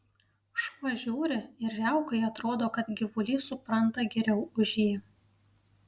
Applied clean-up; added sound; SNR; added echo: none; none; none; none.